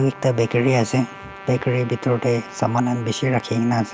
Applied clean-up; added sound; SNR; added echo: none; Trumpet; 18 dB; none.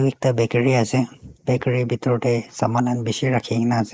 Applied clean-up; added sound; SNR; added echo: neural mask model Resemble Enhance denoiser.